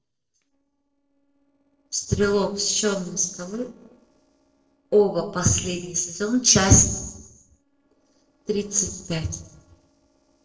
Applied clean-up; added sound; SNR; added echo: neural separator model SepFormer DNS4.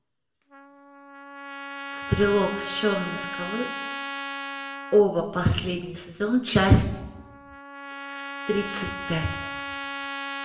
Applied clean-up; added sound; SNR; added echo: none; Trumpet; 11 dB; reverberation time 0.8 s.